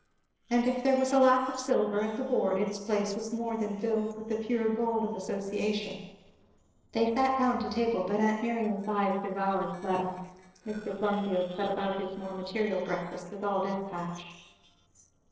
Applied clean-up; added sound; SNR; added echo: neural separator model SepFormer DNS4.